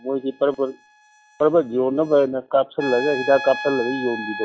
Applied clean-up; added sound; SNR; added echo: classical method log-MMSE.